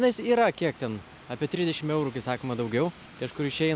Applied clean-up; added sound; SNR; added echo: none; none; none; none.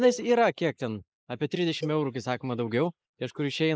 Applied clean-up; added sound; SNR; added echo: neural mask model Resemble Enhance denoiser.